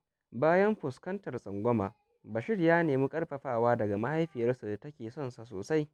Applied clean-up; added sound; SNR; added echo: none; none; none; none.